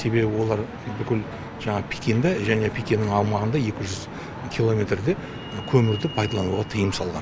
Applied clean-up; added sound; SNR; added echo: none; none; none; none.